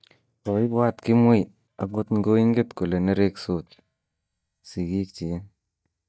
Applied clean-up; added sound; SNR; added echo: neural mask model DeepFilterNet 3.